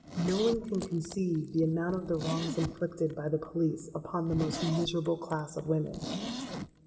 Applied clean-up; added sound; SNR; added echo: none; Zipper (clothing); 10 dB; reverberation time 2.2 s.